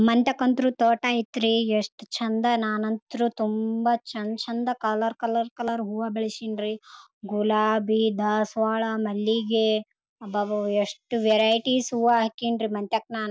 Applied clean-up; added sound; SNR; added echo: none; none; none; none.